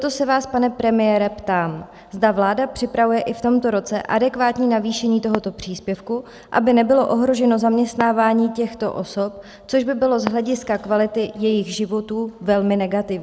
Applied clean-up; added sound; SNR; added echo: none; Fireworks; 19 dB; none.